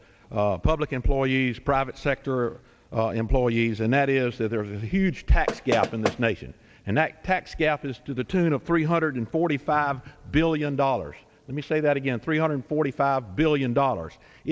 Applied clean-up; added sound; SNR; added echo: none; Knock; 5 dB; none.